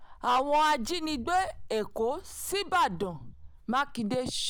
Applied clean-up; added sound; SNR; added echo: none; Walk, footsteps; 14 dB; none.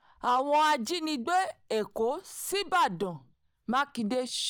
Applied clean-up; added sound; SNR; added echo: neural mask model DeepFilterNet 3.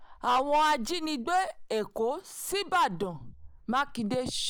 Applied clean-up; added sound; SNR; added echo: neural mask model Resemble Enhance denoiser.